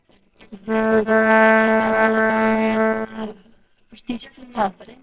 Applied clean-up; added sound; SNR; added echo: neural separator model SepFormer WHAMR!.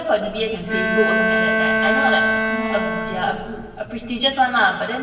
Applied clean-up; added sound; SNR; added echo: none; Bowed string instrument; -2 dB; reverberation time 1.2 s.